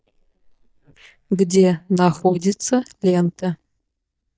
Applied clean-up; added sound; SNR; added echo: neural mask model DeepFilterNet 3.